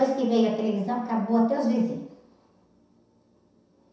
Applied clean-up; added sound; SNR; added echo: none; none; none; reverberation time 0.7 s.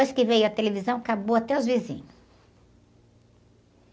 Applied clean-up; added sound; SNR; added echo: none; none; none; none.